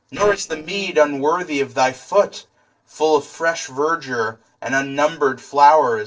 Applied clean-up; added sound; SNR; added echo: neural separator model SepFormer DNS4.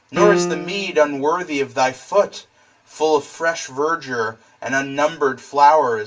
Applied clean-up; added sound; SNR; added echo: none; Piano; 3 dB; reverberation time 0.2 s.